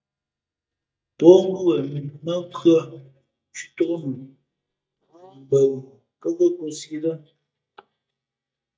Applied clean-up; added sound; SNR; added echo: neural mask model DeepFilterNet 3.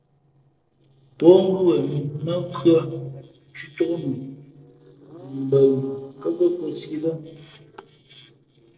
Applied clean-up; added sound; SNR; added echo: neural separator model SepFormer DNS4.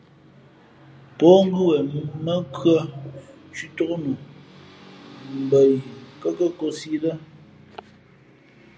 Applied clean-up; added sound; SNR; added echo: none; none; none; none.